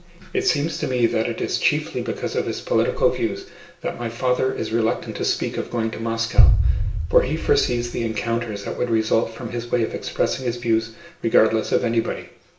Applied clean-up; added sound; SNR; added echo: none; Boom; -2 dB; reverberation time 0.4 s.